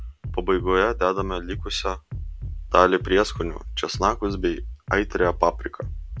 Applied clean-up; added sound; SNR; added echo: none; Bass drum; 9 dB; none.